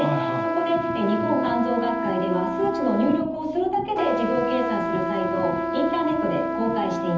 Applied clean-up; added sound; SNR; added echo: none; Trumpet; 2 dB; reverberation time 0.8 s.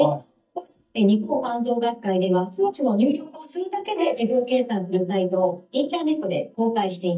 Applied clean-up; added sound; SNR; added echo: neural mask model DeepFilterNet 3.